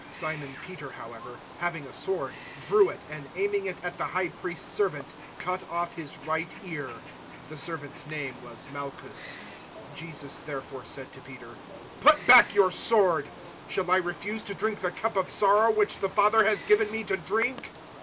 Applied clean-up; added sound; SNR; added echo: none; Wild animals; 16 dB; none.